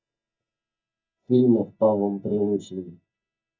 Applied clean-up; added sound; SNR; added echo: neural mask model DeepFilterNet 3.